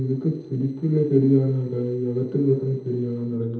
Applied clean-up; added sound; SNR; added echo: neural separator model SepFormer DNS4.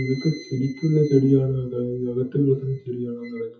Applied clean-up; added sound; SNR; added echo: classical method WPE with log-MMSE.